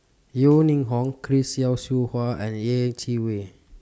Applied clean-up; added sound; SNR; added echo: none; none; none; none.